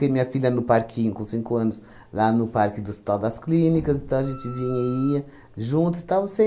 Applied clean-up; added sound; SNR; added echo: none; Wind instrument, woodwind instrument; 19 dB; none.